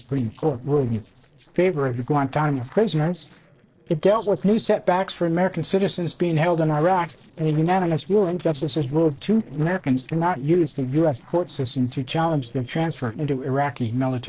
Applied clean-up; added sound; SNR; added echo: neural separator model SepFormer DNS4.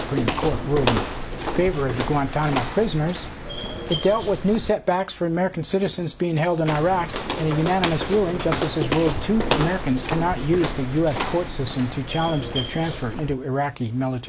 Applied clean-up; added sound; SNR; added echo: none; Walk, footsteps; 5 dB; none.